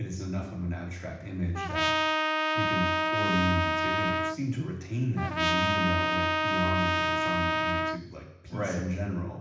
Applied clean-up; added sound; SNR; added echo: none; Trumpet; -4 dB; reverberation time 0.9 s.